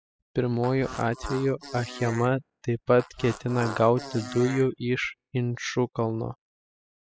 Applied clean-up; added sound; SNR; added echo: classical method spectral subtraction.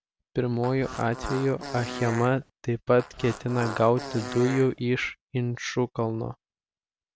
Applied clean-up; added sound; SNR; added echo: none; Fart; 11 dB; none.